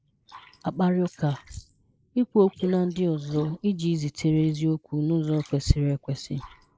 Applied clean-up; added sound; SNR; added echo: neural mask model Resemble Enhance denoiser.